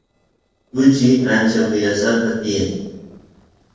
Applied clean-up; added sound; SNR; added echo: neural separator model SepFormer DNS4.